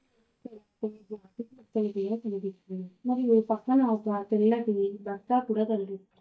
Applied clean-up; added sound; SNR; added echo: neural mask model DeepFilterNet 3.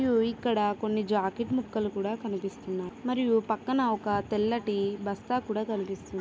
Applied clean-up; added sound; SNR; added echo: none; none; none; none.